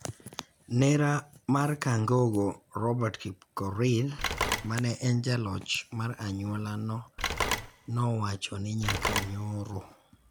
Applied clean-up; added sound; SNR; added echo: none; Telephone; 4 dB; none.